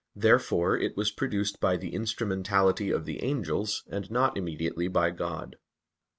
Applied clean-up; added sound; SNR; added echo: none; none; none; none.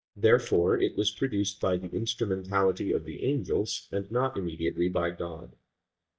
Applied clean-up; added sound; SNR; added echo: neural mask model DeepFilterNet 3.